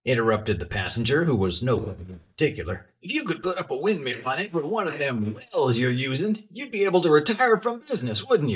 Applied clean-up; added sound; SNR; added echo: neural mask model DeepFilterNet 3.